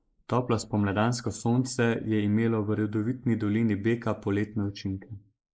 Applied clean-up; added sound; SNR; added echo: neural mask model Resemble Enhance denoiser.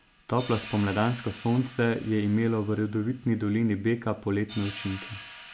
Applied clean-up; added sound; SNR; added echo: none; Hi-hat; 16 dB; none.